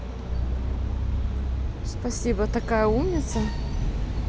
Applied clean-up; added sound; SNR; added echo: none; none; none; none.